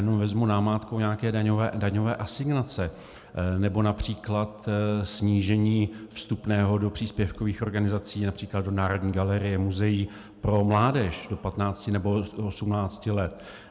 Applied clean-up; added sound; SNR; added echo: none; none; none; none.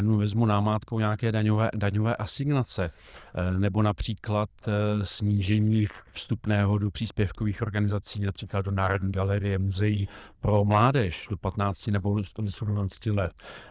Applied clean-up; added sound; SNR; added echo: neural diffusion model UNIVERSE++.